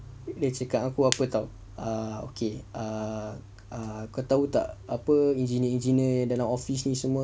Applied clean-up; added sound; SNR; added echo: none; none; none; none.